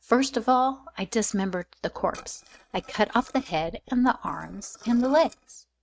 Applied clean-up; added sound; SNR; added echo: neural mask model RNNoise.